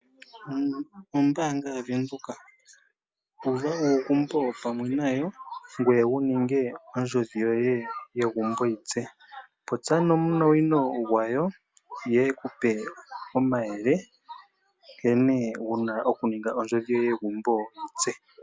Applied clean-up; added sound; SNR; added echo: none; none; none; none.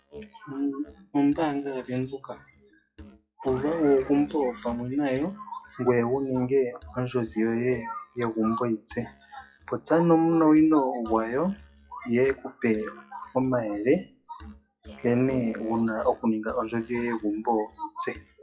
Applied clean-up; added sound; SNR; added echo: classical method WPE with log-MMSE.